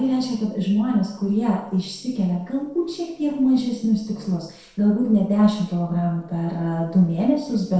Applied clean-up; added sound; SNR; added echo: neural separator model SepFormer DNS4.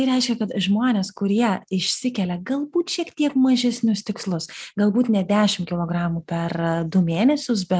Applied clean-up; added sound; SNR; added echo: none; none; none; none.